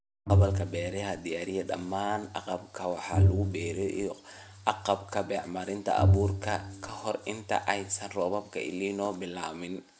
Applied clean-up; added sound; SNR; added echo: none; Bowed string instrument; -1 dB; none.